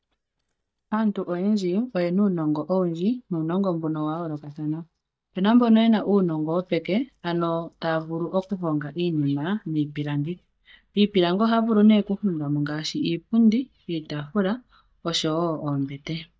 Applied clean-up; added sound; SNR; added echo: neural mask model DeepFilterNet 3.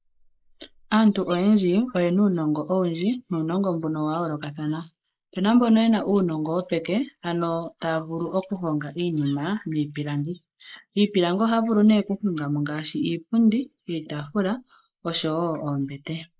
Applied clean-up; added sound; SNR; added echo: neural mask model Resemble Enhance denoiser.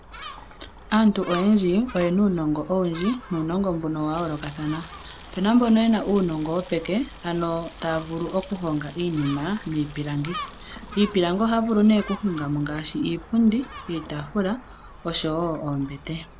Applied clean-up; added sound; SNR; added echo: none; Gull, seagull + Sink (filling or washing) / Water tap, faucet; 16 dB; none.